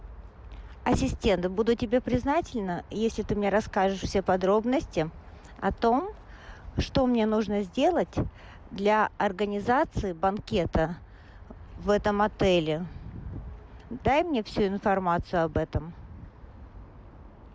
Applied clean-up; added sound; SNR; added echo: none; none; none; none.